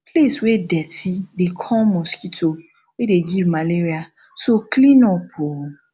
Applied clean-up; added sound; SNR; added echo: none; none; none; none.